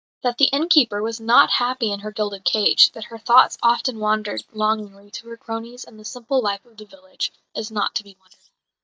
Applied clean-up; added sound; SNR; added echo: neural mask model DeepFilterNet 3.